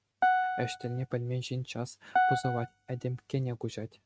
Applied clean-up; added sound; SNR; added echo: neural mask model RNNoise.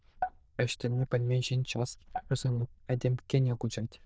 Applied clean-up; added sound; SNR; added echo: neural diffusion model UNIVERSE++.